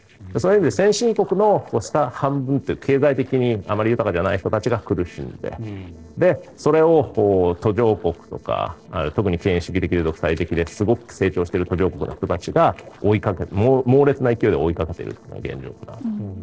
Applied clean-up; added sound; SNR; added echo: neural separator model SepFormer DNS4.